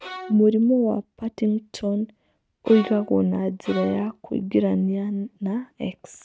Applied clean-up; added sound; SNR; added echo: neural mask model RNNoise.